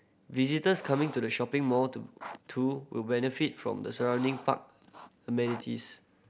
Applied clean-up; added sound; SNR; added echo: none; Writing; 17 dB; none.